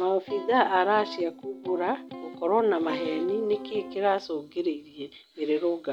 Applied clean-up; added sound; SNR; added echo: none; Electric guitar + Plucked string instrument; 13 dB; none.